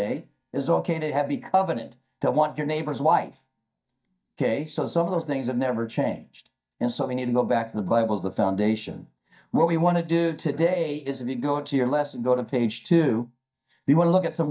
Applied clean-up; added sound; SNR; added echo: neural mask model DeepFilterNet 3.